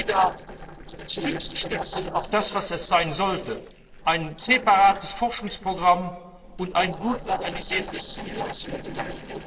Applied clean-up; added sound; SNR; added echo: neural separator model SepFormer DNS4.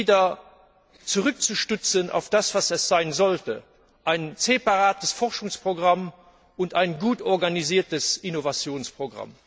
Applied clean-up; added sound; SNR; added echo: none; none; none; none.